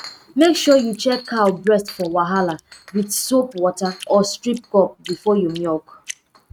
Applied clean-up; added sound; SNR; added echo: neural mask model RNNoise.